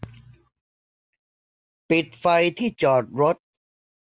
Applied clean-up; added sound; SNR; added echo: none; none; none; none.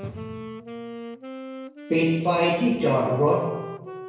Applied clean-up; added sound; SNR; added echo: none; Wind instrument, woodwind instrument; 12 dB; reverberation time 0.9 s.